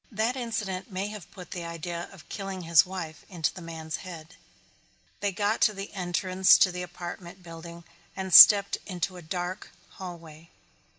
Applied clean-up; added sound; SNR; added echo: none; none; none; none.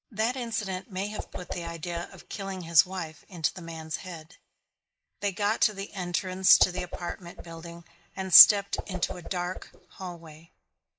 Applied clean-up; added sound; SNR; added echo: neural mask model Resemble Enhance denoiser.